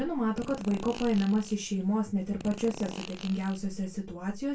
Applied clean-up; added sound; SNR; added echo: none; Fart; 15 dB; reverberation time 0.2 s.